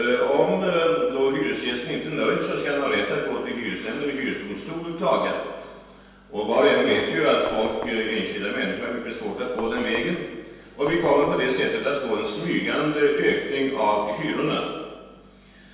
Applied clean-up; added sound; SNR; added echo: none; Knock; 13 dB; reverberation time 1.2 s.